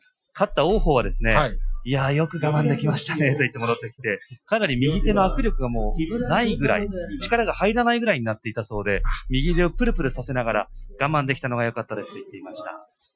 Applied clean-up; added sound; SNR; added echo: classical method Wiener filter.